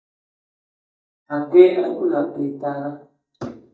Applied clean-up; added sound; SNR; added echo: neural mask model DeepFilterNet 3.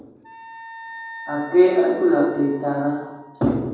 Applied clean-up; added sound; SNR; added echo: none; Wind instrument, woodwind instrument; 18 dB; reverberation time 1.2 s.